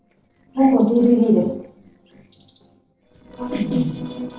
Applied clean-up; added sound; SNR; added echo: neural separator model SepFormer DNS4.